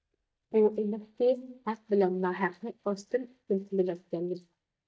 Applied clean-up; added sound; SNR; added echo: neural mask model DeepFilterNet 3.